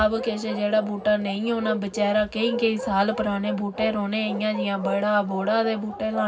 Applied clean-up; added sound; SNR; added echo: none; Bark; 11 dB; reverberation time 0.4 s.